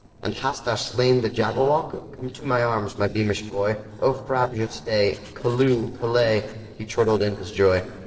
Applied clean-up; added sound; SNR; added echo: neural separator model SepFormer DNS4.